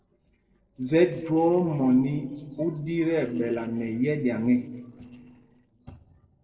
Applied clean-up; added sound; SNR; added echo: neural separator model SepFormer DNS4.